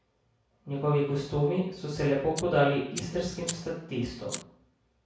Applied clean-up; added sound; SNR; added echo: none; Fire; 14 dB; reverberation time 0.6 s.